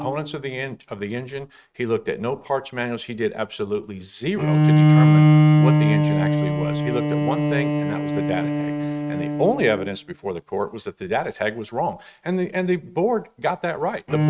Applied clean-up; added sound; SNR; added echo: neural mask model RNNoise.